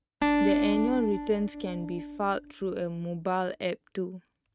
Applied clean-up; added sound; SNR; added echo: neural mask model RNNoise.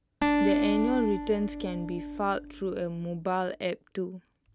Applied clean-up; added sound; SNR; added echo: none; Acoustic guitar; 0 dB; none.